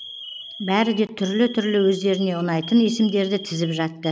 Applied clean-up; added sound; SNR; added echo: none; Alarm; 16 dB; none.